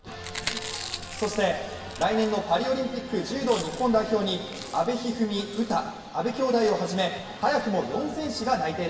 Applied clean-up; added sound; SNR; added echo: none; Chewing, mastication; 15 dB; reverberation time 1.2 s.